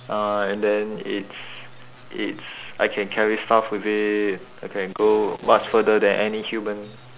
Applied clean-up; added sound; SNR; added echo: none; none; none; none.